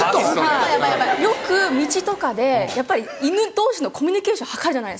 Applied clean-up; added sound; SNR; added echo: none; none; none; none.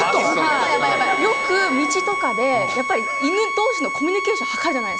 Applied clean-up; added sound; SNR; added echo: none; Bowed string instrument; 2 dB; none.